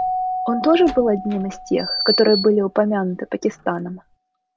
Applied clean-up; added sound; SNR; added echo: none; Door + Keyboard (musical); 8 dB; none.